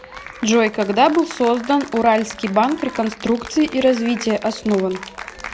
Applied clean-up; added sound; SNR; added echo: none; Applause / Cheering; 16 dB; none.